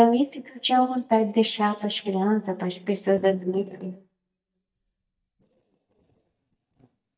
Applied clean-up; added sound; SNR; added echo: neural mask model DeepFilterNet 3.